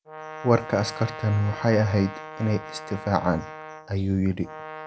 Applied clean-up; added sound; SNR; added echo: none; Brass instrument; 13 dB; none.